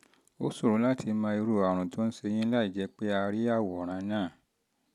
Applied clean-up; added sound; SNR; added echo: none; none; none; none.